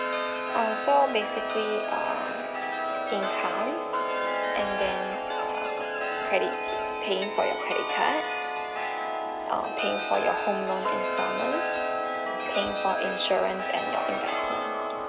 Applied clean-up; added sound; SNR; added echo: none; Chime; -1 dB; none.